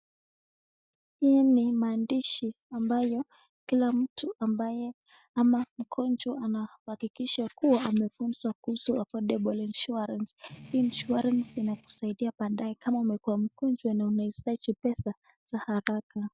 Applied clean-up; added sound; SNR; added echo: neural mask model DeepFilterNet 3.